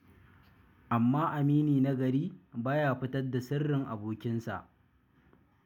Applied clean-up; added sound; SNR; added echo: none; none; none; none.